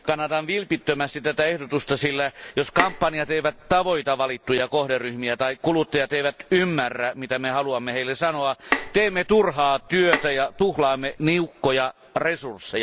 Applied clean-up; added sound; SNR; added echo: none; Bowed string instrument; 7 dB; none.